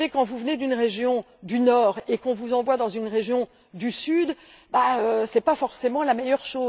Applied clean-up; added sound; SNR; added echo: none; none; none; none.